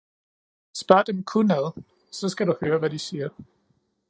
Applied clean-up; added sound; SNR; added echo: neural mask model DeepFilterNet 3.